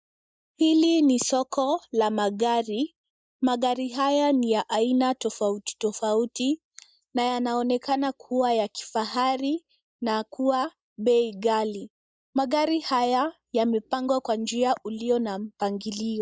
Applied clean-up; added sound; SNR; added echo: neural mask model Resemble Enhance denoiser.